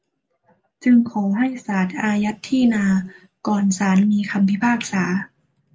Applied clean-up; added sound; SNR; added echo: none; none; none; none.